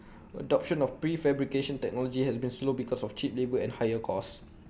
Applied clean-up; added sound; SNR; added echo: none; none; none; none.